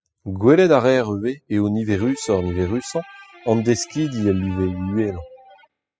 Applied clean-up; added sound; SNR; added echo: classical method spectral subtraction.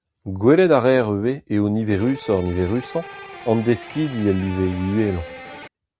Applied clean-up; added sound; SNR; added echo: none; Electric guitar; 16 dB; none.